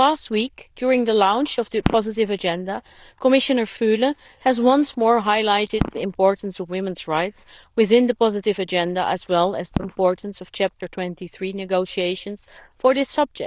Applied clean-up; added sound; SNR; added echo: neural diffusion model UNIVERSE++.